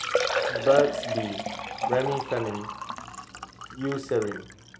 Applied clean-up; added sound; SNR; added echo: none; Liquid; 1 dB; none.